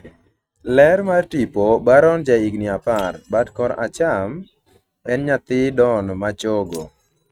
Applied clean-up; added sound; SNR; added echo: neural mask model RNNoise.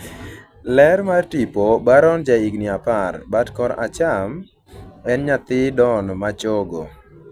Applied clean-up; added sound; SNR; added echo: none; none; none; none.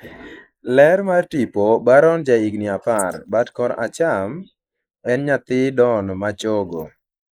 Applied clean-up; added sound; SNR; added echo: neural mask model Resemble Enhance denoiser.